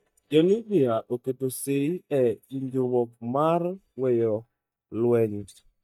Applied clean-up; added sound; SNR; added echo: neural mask model DeepFilterNet 3.